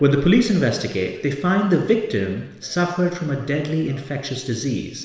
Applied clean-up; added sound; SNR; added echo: none; none; none; reverberation time 1.1 s.